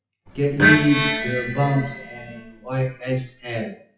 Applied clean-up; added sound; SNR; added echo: classical method WPE with log-MMSE.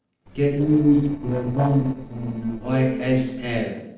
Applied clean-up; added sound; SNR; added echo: neural separator model SepFormer DNS4.